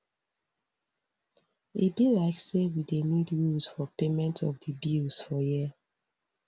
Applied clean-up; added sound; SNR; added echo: none; none; none; none.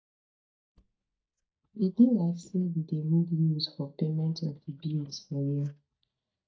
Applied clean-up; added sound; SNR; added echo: neural mask model DeepFilterNet 3.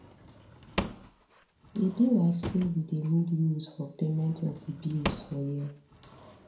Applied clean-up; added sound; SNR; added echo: none; Drawer open or close / Wood; 11 dB; reverberation time 0.4 s.